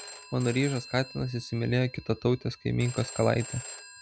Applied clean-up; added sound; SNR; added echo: none; Telephone; 15 dB; none.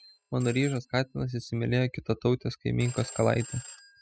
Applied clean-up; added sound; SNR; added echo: classical method spectral subtraction.